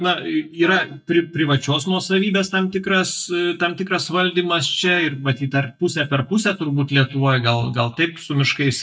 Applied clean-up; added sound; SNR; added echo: neural mask model DeepFilterNet 3.